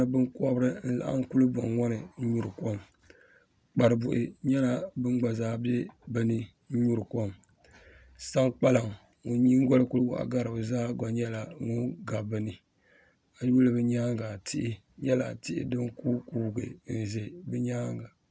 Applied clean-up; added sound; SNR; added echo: none; none; none; none.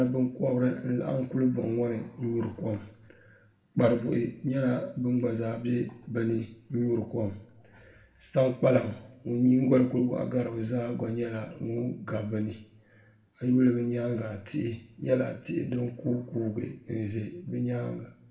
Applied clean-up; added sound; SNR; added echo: none; none; none; reverberation time 0.5 s.